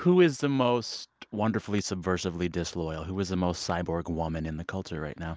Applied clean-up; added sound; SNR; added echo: none; none; none; none.